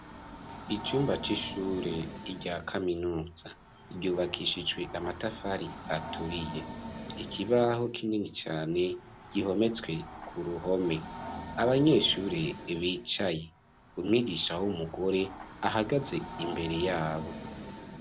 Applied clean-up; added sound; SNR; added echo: none; Train; 12 dB; none.